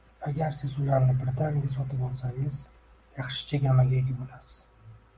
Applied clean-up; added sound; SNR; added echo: none; none; none; none.